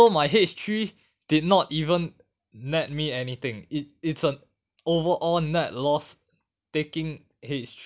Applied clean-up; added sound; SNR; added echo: none; none; none; none.